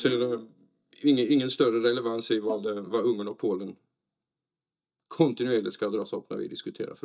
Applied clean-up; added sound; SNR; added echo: neural mask model DeepFilterNet 3.